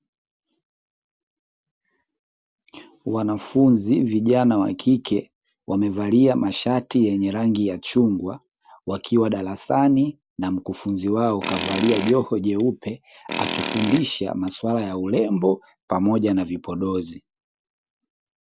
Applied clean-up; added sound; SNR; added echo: none; Tools; 8 dB; none.